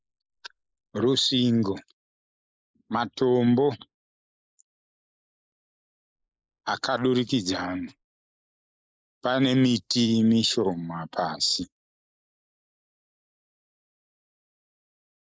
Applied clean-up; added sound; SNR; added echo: neural mask model Resemble Enhance denoiser.